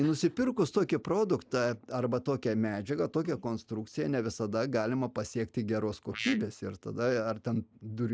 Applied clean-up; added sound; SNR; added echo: neural mask model Resemble Enhance denoiser.